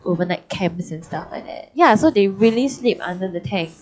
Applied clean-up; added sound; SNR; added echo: classical method log-MMSE.